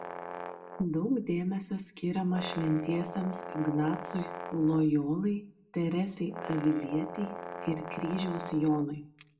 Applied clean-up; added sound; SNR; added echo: none; Brass instrument; 11 dB; reverberation time 0.3 s.